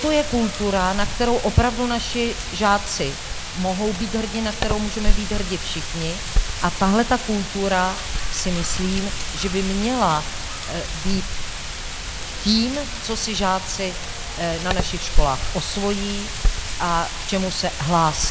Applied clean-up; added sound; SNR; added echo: none; Wind; 1 dB; none.